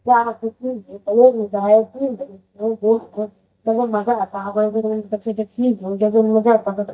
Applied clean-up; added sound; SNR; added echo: neural mask model DeepFilterNet 3.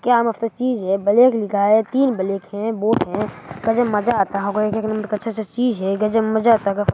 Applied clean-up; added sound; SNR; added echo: none; none; none; none.